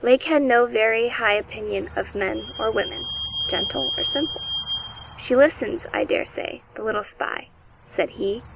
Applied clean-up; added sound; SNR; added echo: none; Squeak / Vehicle; 10 dB; none.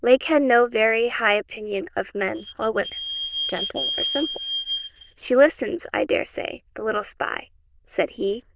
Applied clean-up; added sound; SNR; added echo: neural diffusion model UNIVERSE++.